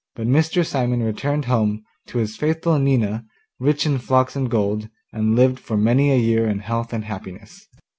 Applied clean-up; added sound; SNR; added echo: none; none; none; none.